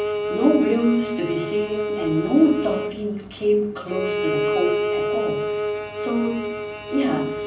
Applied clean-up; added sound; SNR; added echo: none; Bowed string instrument; 3 dB; reverberation time 0.6 s.